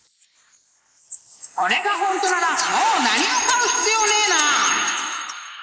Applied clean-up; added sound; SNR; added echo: neural mask model Resemble Enhance denoiser.